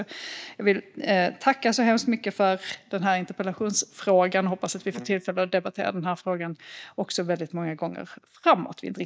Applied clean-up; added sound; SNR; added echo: neural mask model DeepFilterNet 3.